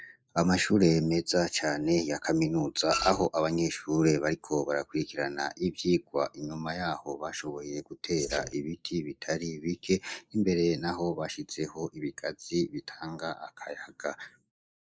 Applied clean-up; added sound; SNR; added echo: neural mask model Resemble Enhance denoiser.